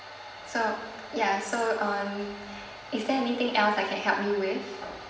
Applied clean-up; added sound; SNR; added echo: none; none; none; reverberation time 1.0 s.